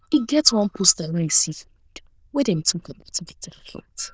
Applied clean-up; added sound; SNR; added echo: neural diffusion model UNIVERSE++.